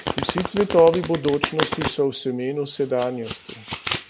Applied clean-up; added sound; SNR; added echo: none; Domestic sounds, home sounds; 7 dB; none.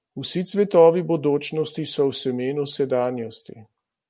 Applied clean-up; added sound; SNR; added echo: none; none; none; none.